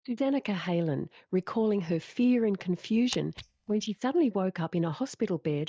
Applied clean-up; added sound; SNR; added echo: neural mask model DeepFilterNet 3.